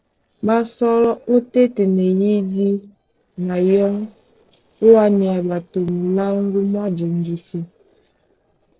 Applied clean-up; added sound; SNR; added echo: neural separator model SepFormer DNS4.